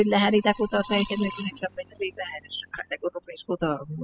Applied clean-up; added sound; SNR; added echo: classical method spectral subtraction.